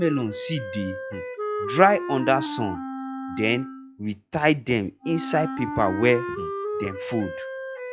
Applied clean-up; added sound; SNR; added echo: classical method log-MMSE.